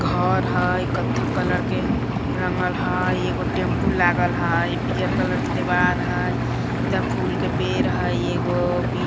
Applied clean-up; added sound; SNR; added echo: none; Engine; -3 dB; none.